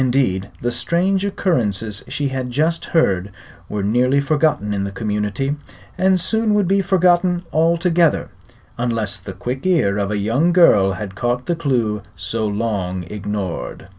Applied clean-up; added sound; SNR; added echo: none; none; none; none.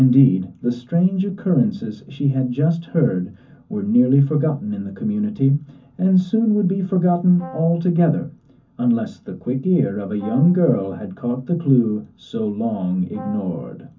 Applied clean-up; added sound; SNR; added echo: none; Brass instrument; 20 dB; reverberation time 0.3 s.